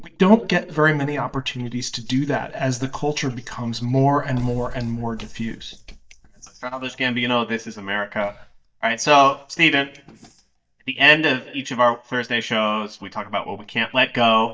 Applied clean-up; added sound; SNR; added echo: neural mask model DeepFilterNet 3.